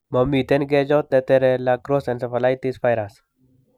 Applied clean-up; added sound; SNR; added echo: none; none; none; none.